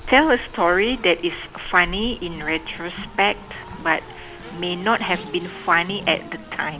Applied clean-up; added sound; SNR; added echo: none; Race car, auto racing; 15 dB; none.